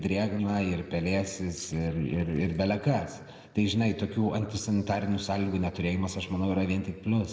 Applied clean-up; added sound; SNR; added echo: neural separator model SepFormer DNS4.